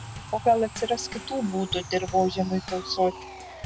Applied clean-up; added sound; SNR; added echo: none; Bass drum / Snare drum / Drum kit + Sawing; 12 dB; none.